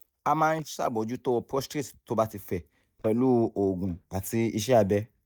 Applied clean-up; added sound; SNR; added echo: neural mask model DeepFilterNet 3.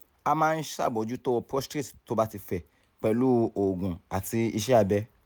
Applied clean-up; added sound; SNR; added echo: none; none; none; none.